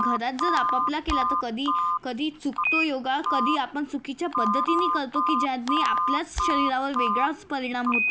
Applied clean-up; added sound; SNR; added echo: none; Telephone; -2 dB; none.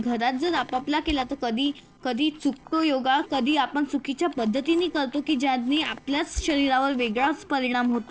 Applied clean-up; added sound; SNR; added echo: neural separator model SepFormer DNS4.